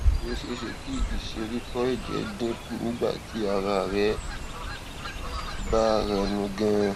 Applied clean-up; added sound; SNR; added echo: none; Fowl; 3 dB; none.